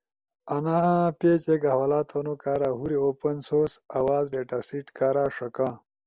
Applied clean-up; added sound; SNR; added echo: none; none; none; none.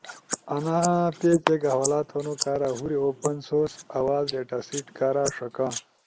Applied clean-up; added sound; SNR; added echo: neural mask model Resemble Enhance denoiser.